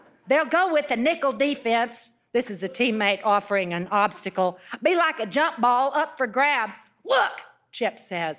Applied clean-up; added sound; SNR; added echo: none; none; none; none.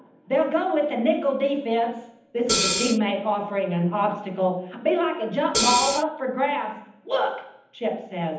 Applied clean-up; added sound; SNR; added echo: none; Hi-hat; -2 dB; reverberation time 0.8 s.